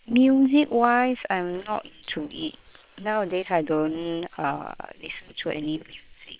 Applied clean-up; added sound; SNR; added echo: neural separator model SepFormer WHAM!.